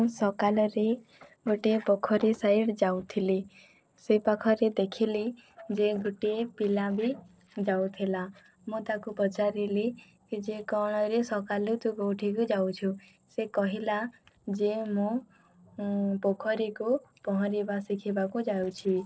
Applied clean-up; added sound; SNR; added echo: neural separator model SepFormer DNS4.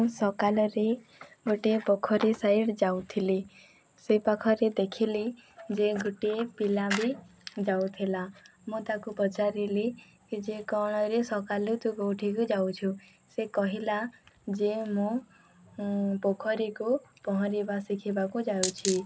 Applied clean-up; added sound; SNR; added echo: none; Coin (dropping); 3 dB; none.